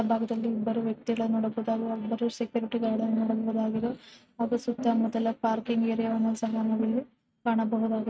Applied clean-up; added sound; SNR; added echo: neural mask model RNNoise.